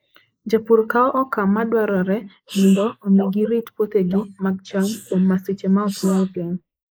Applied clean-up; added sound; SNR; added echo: neural mask model Resemble Enhance denoiser.